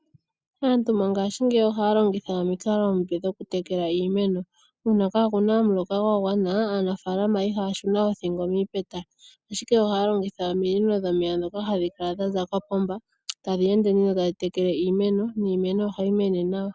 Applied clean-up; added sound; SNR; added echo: none; none; none; none.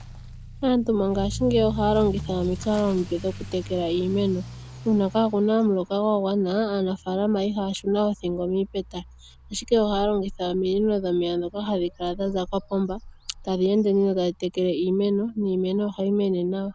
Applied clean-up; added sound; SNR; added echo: none; Accelerating, revving, vroom / Motor vehicle (road); 15 dB; none.